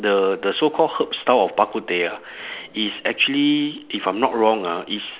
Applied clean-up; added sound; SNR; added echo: none; none; none; none.